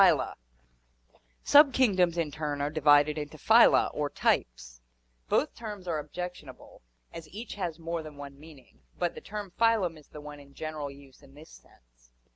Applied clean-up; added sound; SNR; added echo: none; none; none; none.